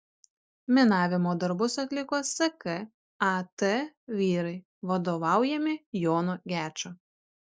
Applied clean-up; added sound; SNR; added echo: none; none; none; none.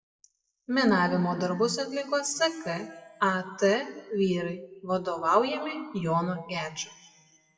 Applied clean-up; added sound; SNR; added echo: classical method WPE with log-MMSE.